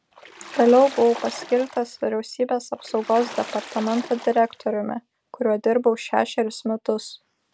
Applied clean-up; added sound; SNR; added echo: none; Water / Splash, splatter; 15 dB; none.